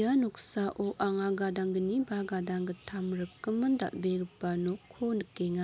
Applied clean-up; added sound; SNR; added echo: none; none; none; none.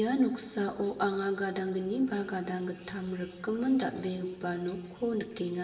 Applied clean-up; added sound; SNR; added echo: none; none; none; reverberation time 1.4 s.